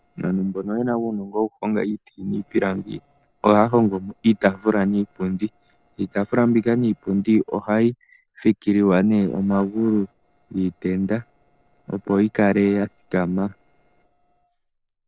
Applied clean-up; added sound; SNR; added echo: neural separator model SepFormer DNS4.